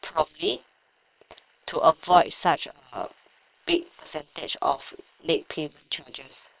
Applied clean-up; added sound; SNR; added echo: neural separator model SepFormer WHAM!.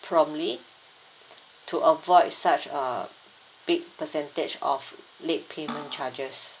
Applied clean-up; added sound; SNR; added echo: none; Cutlery, silverware; 12 dB; none.